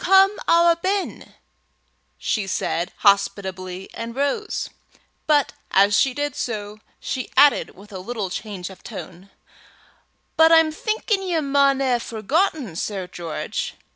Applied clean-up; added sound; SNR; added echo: none; none; none; none.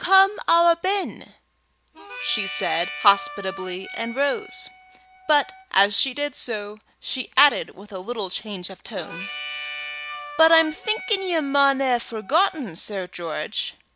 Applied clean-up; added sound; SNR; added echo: none; Harmonica; 12 dB; none.